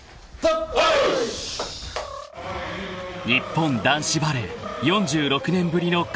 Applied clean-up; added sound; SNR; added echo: none; Animal; 16 dB; none.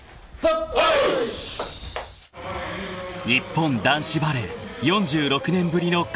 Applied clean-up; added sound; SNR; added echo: none; none; none; none.